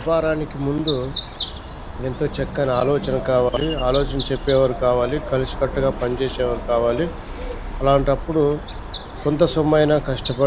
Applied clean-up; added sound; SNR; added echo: none; Bird vocalization, bird call, bird song; 2 dB; none.